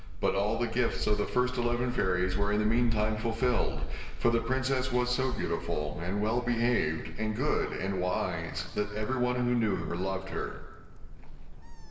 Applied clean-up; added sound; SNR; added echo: none; Gull, seagull; 4 dB; reverberation time 1.3 s.